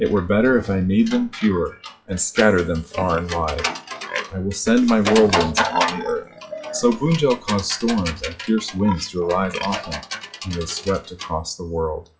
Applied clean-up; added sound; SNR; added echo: classical method WPE with log-MMSE.